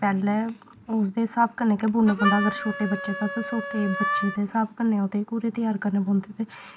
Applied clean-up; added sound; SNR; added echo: none; Harmonica; 6 dB; none.